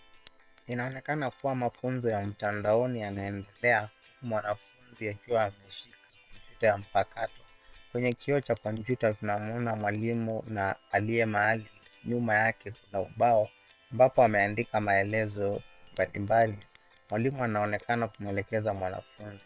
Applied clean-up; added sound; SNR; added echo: neural separator model SepFormer WHAM!.